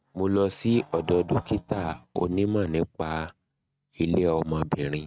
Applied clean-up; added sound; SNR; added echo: neural mask model RNNoise.